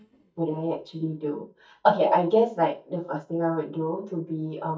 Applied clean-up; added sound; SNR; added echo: neural mask model DeepFilterNet 3.